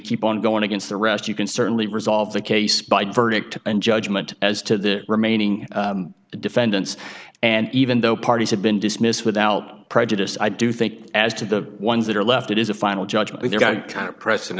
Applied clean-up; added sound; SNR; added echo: none; none; none; none.